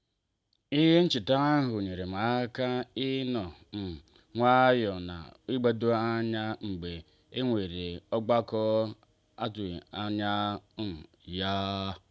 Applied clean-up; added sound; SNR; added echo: none; none; none; none.